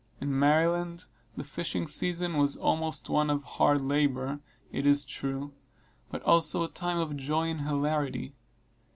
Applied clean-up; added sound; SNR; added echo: none; none; none; none.